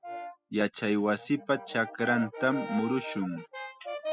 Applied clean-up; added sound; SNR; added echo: classical method spectral subtraction.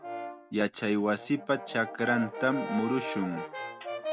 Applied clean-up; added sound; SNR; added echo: none; Brass instrument; 8 dB; none.